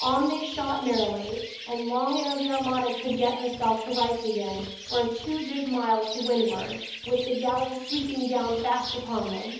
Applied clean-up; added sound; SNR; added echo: none; Bird; 10 dB; reverberation time 1.3 s.